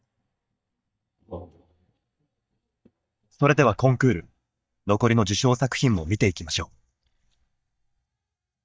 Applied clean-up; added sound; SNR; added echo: neural mask model DeepFilterNet 3.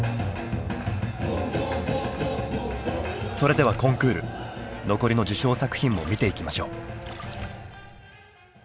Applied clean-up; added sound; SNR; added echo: none; Splash, splatter; 17 dB; none.